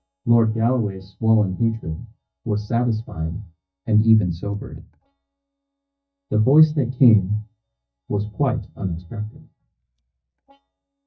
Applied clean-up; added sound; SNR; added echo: neural mask model DeepFilterNet 3.